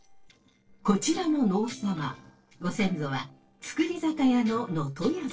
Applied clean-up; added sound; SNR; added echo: neural separator model SepFormer DNS4.